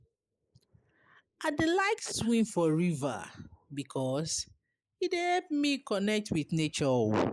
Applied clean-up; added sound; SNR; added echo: neural mask model Resemble Enhance denoiser.